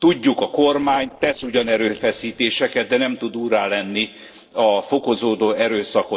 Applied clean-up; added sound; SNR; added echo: neural separator model SepFormer DNS4.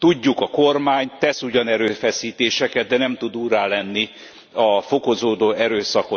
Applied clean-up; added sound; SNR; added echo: none; none; none; none.